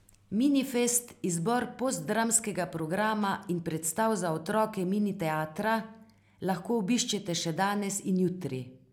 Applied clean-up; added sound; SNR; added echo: none; none; none; none.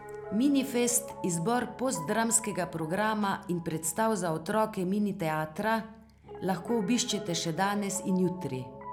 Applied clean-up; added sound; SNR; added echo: none; Piano; 15 dB; none.